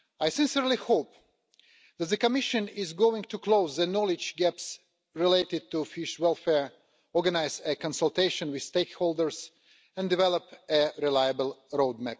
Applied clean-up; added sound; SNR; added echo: none; none; none; none.